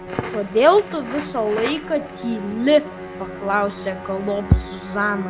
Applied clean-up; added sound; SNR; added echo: none; Crackle + Musical instrument; 11 dB; none.